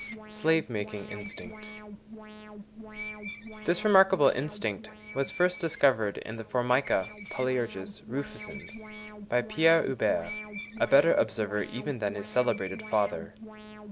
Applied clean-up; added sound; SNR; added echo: none; Screech + Alarm; 13 dB; none.